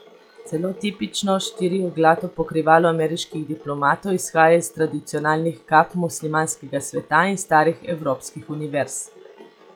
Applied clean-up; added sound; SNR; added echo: classical method log-MMSE.